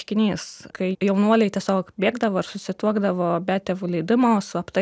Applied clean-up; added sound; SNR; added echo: none; none; none; none.